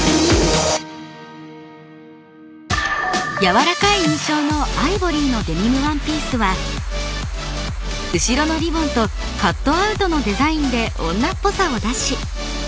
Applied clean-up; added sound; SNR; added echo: none; none; none; none.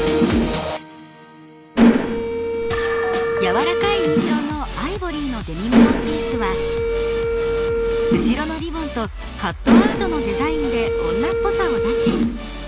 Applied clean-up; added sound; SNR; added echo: none; Mechanisms; -5 dB; none.